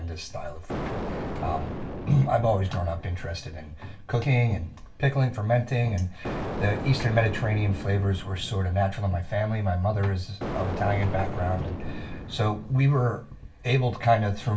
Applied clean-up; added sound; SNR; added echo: none; Explosion; 8 dB; reverberation time 0.2 s.